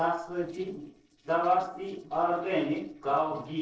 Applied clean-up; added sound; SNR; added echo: neural separator model SepFormer DNS4.